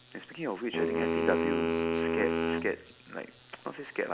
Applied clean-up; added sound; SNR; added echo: none; Wind instrument, woodwind instrument; -4 dB; none.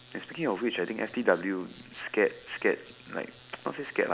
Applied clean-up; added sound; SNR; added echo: none; none; none; none.